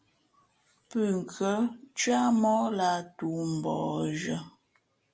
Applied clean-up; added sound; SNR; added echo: none; none; none; none.